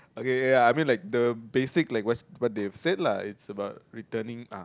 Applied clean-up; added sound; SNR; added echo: none; none; none; none.